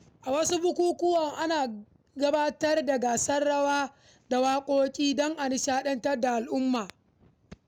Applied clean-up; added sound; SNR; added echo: none; none; none; none.